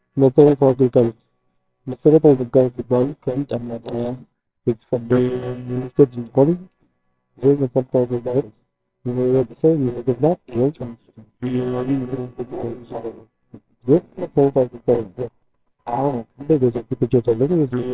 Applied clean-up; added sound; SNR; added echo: neural separator model SepFormer WHAMR!.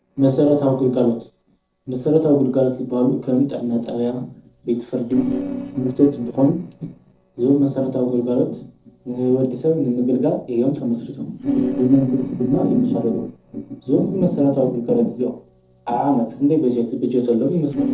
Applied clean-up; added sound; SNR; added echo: neural separator model SepFormer DNS4.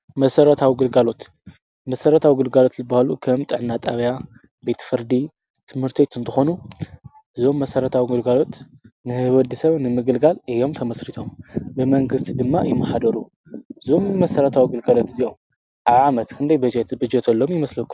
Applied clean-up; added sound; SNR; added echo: none; none; none; none.